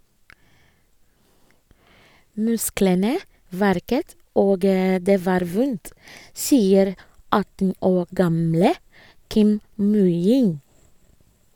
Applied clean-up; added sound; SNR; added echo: none; none; none; none.